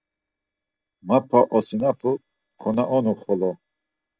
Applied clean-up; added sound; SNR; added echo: neural separator model SepFormer DNS4.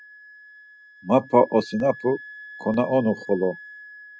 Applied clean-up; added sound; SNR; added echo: none; Wind instrument, woodwind instrument; 19 dB; none.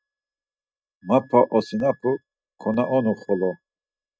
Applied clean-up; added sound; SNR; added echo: neural mask model RNNoise.